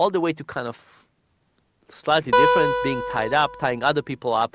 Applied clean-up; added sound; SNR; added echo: none; Acoustic guitar; -2 dB; none.